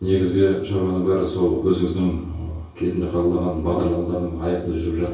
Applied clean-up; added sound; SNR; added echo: none; none; none; reverberation time 0.6 s.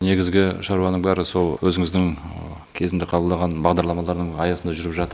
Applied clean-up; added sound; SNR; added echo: none; none; none; none.